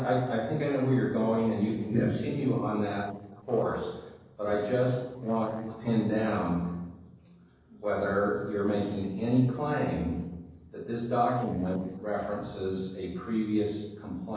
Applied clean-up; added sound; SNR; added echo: neural separator model SepFormer DNS4.